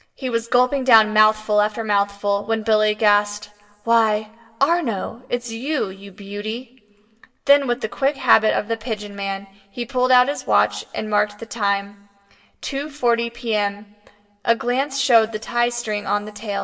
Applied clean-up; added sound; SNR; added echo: none; none; none; reverberation time 0.8 s.